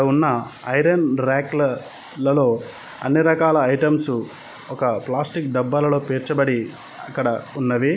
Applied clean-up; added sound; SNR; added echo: none; none; none; none.